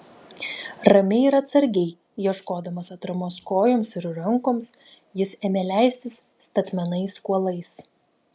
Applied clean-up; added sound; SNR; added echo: none; none; none; none.